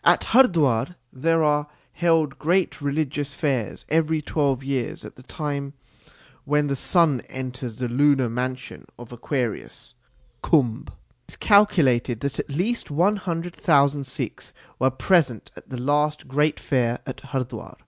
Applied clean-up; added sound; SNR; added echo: none; none; none; none.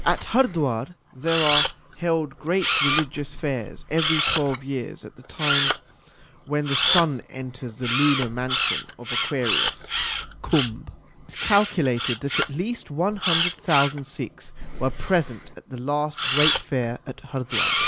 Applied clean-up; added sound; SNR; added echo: none; Camera; 0 dB; none.